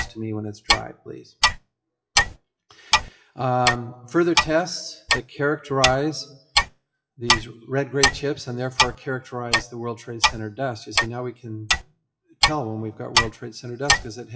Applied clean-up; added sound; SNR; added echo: classical method WPE with log-MMSE.